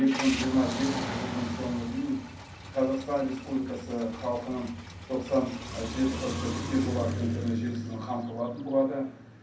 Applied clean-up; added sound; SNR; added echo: none; Car; 7 dB; reverberation time 0.6 s.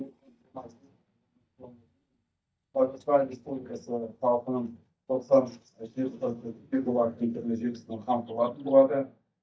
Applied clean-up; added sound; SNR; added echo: neural mask model DeepFilterNet 3.